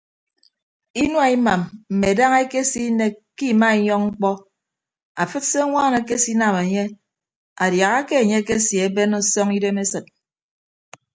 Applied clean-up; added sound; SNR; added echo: none; none; none; none.